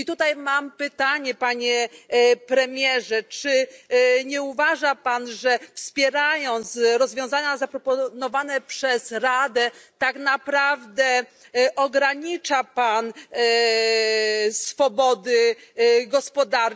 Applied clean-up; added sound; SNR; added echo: none; none; none; none.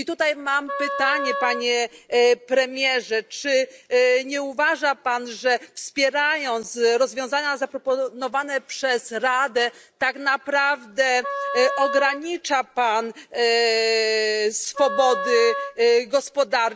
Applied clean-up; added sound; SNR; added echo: none; Wind instrument, woodwind instrument; 8 dB; none.